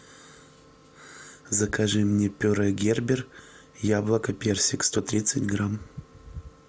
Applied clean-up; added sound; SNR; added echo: none; none; none; none.